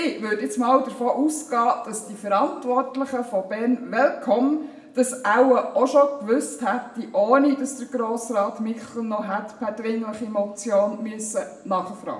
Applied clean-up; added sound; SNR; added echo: none; none; none; reverberation time 0.6 s.